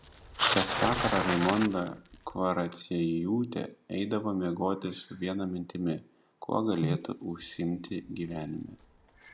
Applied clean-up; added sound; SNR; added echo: none; Bicycle; 7 dB; none.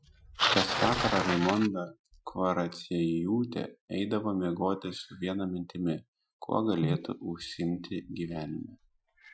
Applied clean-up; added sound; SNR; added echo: classical method Wiener filter.